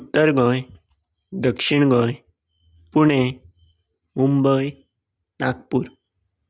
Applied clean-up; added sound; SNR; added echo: none; none; none; none.